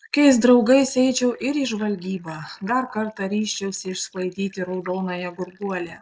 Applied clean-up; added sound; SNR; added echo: neural mask model Resemble Enhance denoiser.